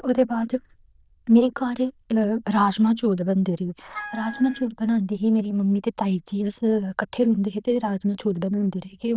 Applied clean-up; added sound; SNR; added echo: neural diffusion model UNIVERSE++.